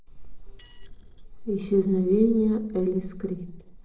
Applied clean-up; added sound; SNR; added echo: neural separator model SepFormer DNS4.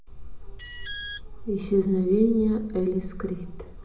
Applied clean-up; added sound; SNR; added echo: none; Alarm; 13 dB; reverberation time 1.6 s.